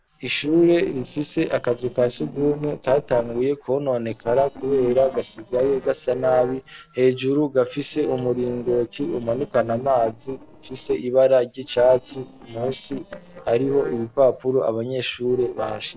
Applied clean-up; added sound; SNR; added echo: neural separator model SepFormer DNS4.